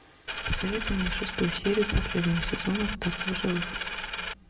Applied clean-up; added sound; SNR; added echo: none; Coin (dropping); 4 dB; reverberation time 0.8 s.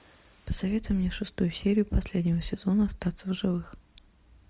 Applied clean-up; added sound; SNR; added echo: none; none; none; none.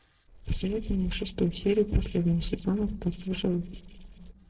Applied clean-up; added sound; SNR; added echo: neural separator model SepFormer DNS4.